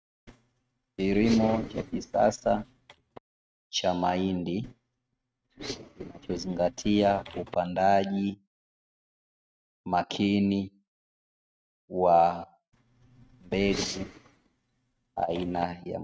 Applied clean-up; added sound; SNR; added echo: neural mask model RNNoise.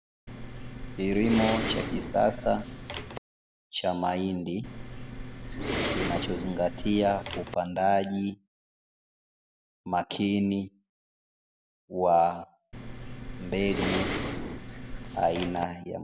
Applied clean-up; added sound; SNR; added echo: none; Respiratory sounds; 3 dB; none.